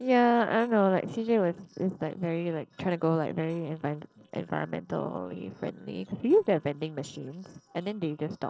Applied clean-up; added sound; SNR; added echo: neural separator model SepFormer DNS4.